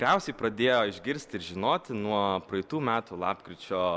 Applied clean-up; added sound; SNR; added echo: none; none; none; none.